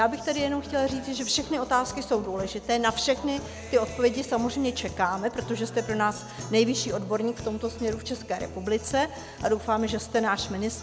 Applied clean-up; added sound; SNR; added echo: none; Guitar; 13 dB; none.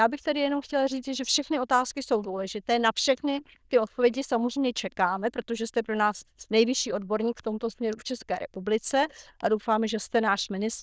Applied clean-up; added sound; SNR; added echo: neural diffusion model UNIVERSE++.